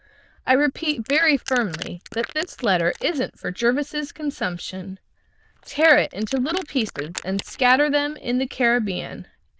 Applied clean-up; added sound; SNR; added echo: neural diffusion model UNIVERSE++.